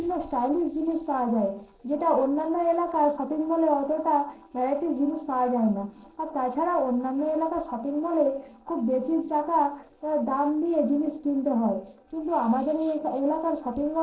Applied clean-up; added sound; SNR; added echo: neural separator model SepFormer DNS4.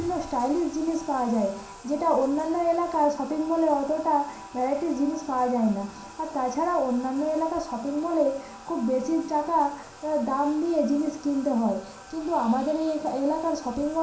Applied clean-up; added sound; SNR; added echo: none; Bathtub (filling or washing); 18 dB; reverberation time 0.5 s.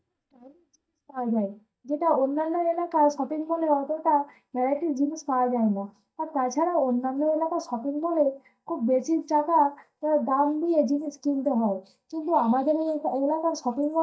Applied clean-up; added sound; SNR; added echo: neural mask model DeepFilterNet 3.